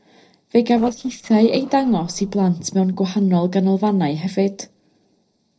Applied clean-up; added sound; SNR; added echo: neural separator model SepFormer DNS4.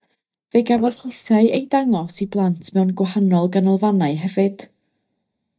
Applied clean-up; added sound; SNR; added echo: neural mask model DeepFilterNet 3.